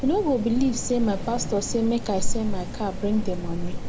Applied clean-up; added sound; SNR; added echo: none; Rain; 1 dB; none.